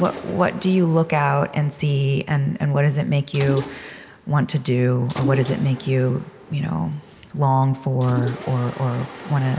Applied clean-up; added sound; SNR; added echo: none; Mechanisms; 15 dB; none.